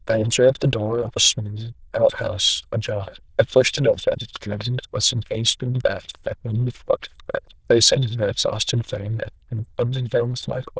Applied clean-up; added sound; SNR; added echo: neural diffusion model UNIVERSE++.